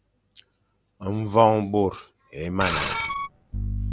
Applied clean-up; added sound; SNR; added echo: none; Screech; 5 dB; none.